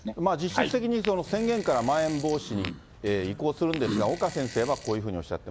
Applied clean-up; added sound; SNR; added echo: none; Tap / Glass + Fart; 16 dB; none.